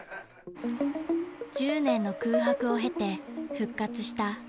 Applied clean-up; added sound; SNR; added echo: none; none; none; none.